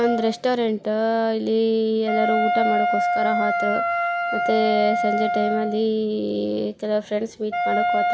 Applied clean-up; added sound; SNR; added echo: none; Wind instrument, woodwind instrument; 1 dB; none.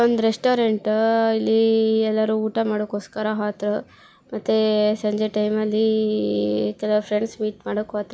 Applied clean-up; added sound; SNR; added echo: none; none; none; none.